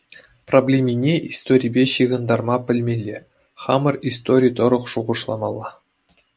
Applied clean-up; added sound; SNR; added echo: none; none; none; none.